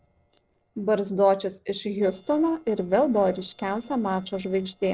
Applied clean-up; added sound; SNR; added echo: neural separator model SepFormer DNS4.